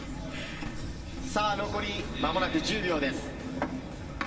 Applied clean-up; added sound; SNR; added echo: none; Drum kit; 19 dB; reverberation time 1.7 s.